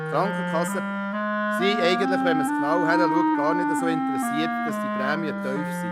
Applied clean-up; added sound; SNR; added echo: none; Wind instrument, woodwind instrument; -3 dB; none.